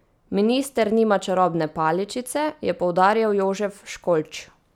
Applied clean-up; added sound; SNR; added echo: none; none; none; none.